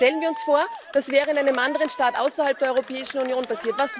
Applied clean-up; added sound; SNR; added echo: none; Cheering; 13 dB; none.